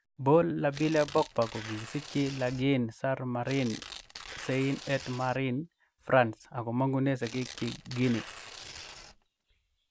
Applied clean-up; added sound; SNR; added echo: none; Tearing; 13 dB; none.